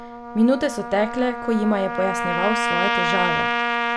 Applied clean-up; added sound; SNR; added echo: none; Trumpet; 1 dB; none.